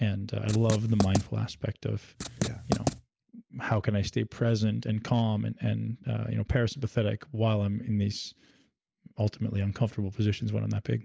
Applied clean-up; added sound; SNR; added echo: none; Writing; 3 dB; none.